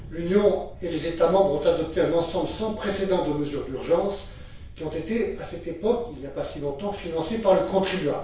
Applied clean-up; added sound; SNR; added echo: none; Thunder; 16 dB; reverberation time 0.5 s.